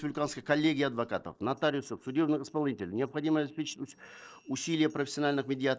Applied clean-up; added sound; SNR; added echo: neural separator model SepFormer DNS4.